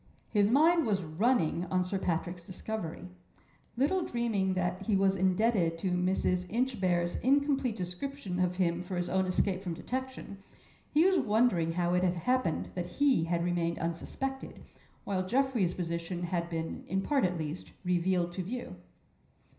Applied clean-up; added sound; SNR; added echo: none; none; none; reverberation time 0.5 s.